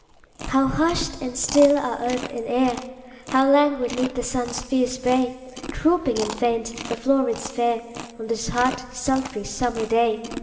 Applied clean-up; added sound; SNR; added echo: none; Chewing, mastication; 14 dB; reverberation time 1.9 s.